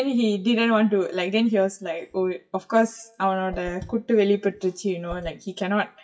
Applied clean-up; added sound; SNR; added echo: classical method WPE with log-MMSE.